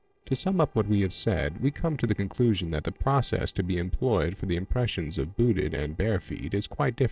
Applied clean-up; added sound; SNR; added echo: neural separator model SepFormer DNS4.